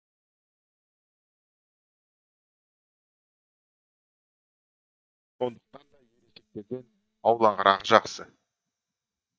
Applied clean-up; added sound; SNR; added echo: neural mask model DeepFilterNet 3.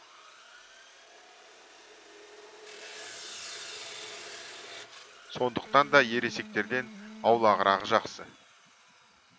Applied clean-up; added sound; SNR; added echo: none; Sawing + Electric guitar; 16 dB; none.